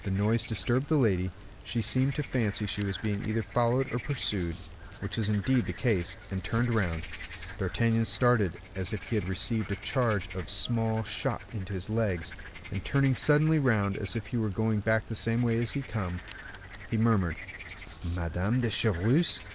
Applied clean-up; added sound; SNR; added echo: none; Frog; 14 dB; none.